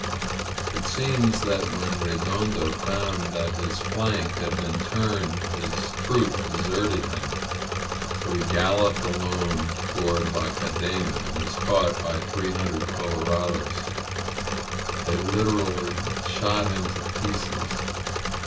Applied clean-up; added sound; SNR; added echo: none; Engine / Mechanisms; 1 dB; reverberation time 0.2 s.